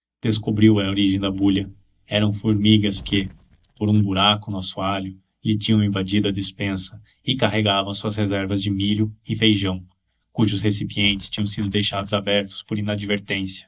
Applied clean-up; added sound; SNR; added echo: neural mask model DeepFilterNet 3.